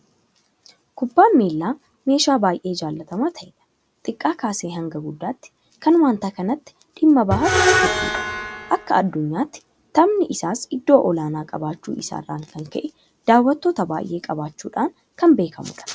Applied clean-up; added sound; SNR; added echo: none; Screech; 1 dB; none.